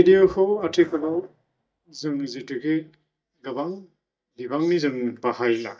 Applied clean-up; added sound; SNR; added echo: neural mask model DeepFilterNet 3.